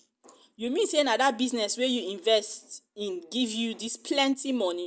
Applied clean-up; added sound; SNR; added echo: none; none; none; none.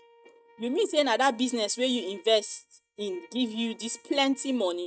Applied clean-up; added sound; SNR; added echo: neural mask model RNNoise.